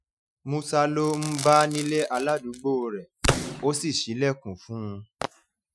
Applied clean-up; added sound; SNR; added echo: classical method Wiener filter.